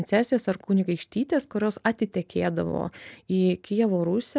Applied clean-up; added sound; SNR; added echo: none; none; none; none.